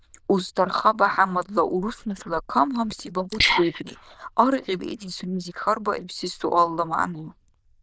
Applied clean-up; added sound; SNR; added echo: neural diffusion model UNIVERSE++.